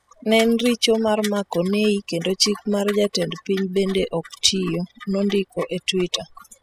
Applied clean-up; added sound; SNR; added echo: classical method spectral subtraction.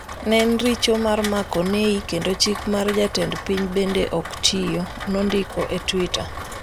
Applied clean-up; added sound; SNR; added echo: none; Rain; 10 dB; none.